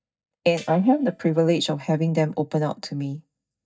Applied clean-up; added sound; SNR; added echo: neural mask model DeepFilterNet 3.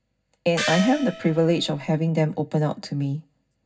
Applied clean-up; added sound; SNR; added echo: none; Gong; 8 dB; reverberation time 0.4 s.